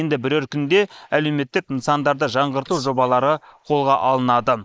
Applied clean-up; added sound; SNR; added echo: neural mask model Resemble Enhance denoiser.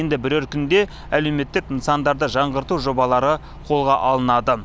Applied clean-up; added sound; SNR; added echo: none; none; none; none.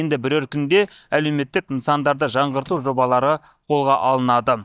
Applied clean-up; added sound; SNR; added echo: neural mask model DeepFilterNet 3.